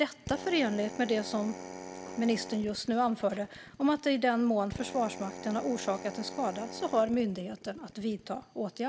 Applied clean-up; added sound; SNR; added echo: none; Drill; 14 dB; none.